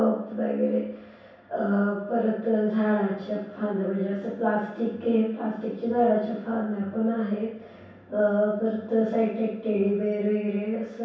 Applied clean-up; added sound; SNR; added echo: none; none; none; reverberation time 0.7 s.